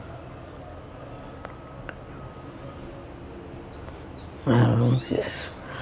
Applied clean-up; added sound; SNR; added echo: none; none; none; none.